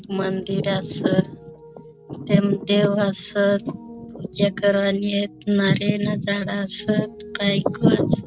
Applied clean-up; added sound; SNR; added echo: none; Piano; 19 dB; none.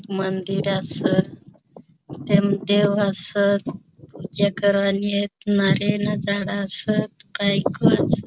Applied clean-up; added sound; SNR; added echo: none; none; none; none.